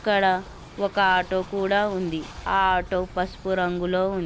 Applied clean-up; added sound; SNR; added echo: none; Train; 17 dB; none.